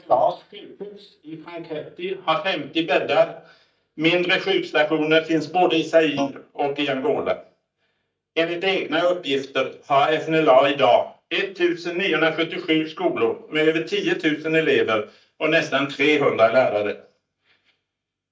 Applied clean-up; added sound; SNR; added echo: neural mask model DeepFilterNet 3.